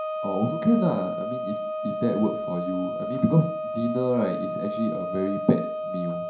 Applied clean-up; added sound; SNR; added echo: none; Wind instrument, woodwind instrument; 4 dB; reverberation time 0.5 s.